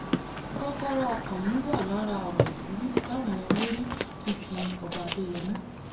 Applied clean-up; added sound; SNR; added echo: none; Burping, eructation; 1 dB; reverberation time 0.3 s.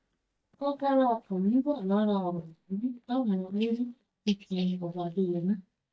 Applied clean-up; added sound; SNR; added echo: neural mask model DeepFilterNet 3.